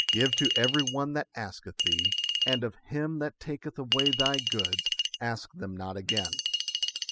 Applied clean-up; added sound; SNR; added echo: classical method spectral subtraction.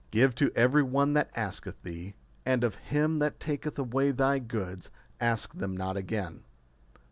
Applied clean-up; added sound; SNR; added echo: none; none; none; none.